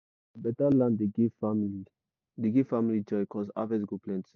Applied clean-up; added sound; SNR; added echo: none; none; none; none.